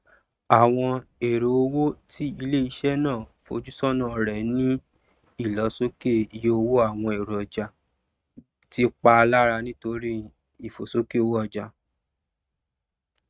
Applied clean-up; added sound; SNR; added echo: neural mask model RNNoise.